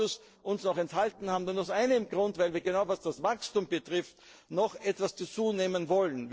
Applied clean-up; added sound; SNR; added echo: neural separator model SepFormer DNS4.